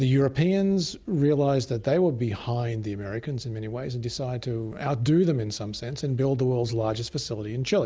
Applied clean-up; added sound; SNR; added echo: none; none; none; none.